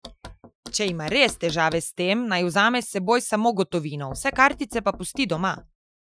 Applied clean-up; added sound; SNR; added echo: classical method Wiener filter.